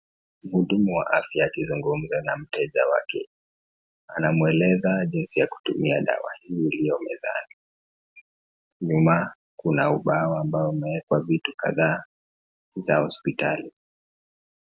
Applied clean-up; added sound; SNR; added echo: none; none; none; none.